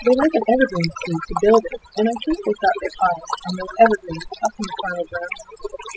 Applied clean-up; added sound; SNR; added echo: classical method spectral subtraction.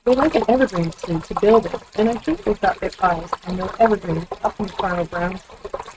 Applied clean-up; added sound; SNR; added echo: neural mask model RNNoise.